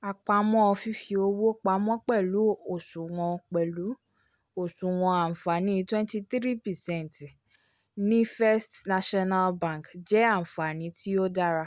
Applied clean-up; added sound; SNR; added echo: none; none; none; none.